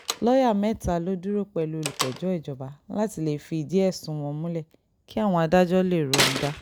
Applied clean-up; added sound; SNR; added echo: none; Slam; 9 dB; none.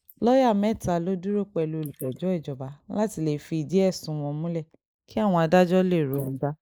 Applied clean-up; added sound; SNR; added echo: neural mask model Resemble Enhance denoiser.